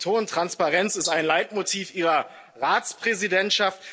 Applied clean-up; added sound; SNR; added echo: neural mask model Resemble Enhance denoiser.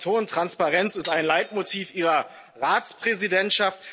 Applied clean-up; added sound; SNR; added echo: none; Glass; 14 dB; none.